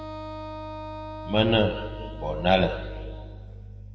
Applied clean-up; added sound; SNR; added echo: none; Wind instrument, woodwind instrument; 13 dB; reverberation time 1.6 s.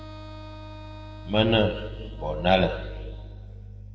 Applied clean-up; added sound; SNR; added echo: neural separator model SepFormer DNS4.